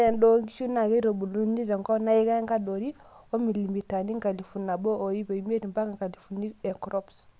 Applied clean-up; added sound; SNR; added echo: none; none; none; none.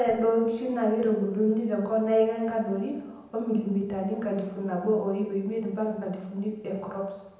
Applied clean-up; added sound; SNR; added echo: none; none; none; reverberation time 0.9 s.